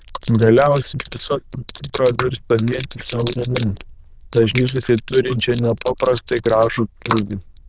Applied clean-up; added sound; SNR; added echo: neural diffusion model UNIVERSE++.